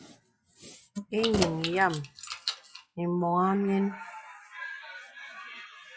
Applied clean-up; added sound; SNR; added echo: classical method log-MMSE.